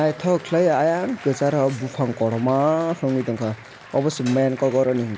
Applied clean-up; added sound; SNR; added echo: none; Applause; 20 dB; none.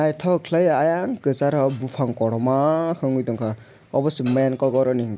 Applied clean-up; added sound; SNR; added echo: none; none; none; none.